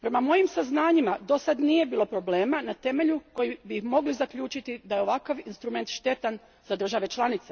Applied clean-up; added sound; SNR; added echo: none; none; none; none.